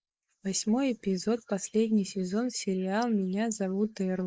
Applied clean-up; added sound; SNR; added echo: neural mask model Resemble Enhance denoiser.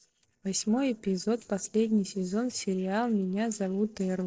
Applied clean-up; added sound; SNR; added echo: neural separator model SepFormer DNS4.